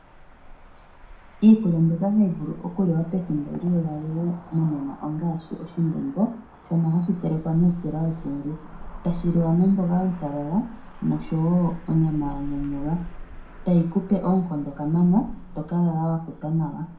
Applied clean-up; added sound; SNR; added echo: none; Cricket / Motor vehicle (road); 16 dB; reverberation time 0.5 s.